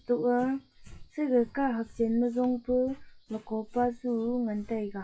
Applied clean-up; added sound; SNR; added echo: classical method WPE with log-MMSE.